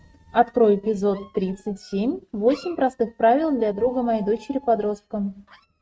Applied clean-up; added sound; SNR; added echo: neural mask model RNNoise.